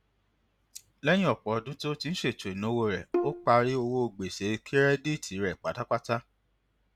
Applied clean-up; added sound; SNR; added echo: none; Bowed string instrument; 5 dB; none.